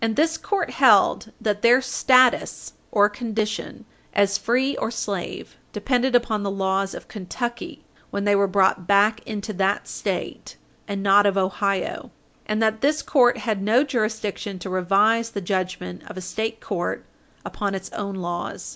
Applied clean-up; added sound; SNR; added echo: none; none; none; none.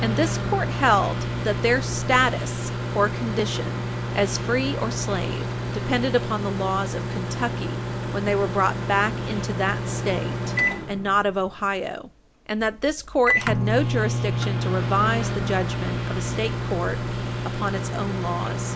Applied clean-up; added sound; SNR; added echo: none; Microwave oven; 1 dB; none.